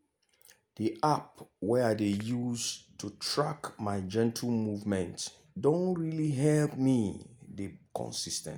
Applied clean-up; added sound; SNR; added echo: none; none; none; none.